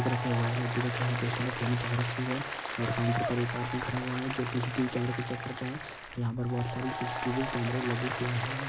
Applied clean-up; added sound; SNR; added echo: none; Applause; 5 dB; none.